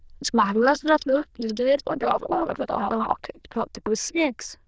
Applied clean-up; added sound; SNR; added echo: neural diffusion model UNIVERSE++.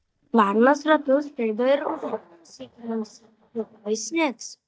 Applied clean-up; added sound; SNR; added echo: neural mask model DeepFilterNet 3.